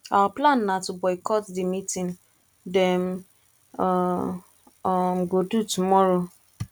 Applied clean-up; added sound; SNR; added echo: none; none; none; none.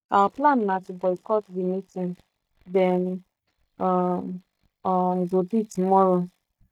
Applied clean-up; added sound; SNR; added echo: neural mask model DeepFilterNet 3.